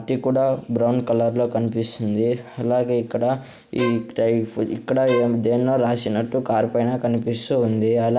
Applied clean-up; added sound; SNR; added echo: none; Bowed string instrument; 14 dB; none.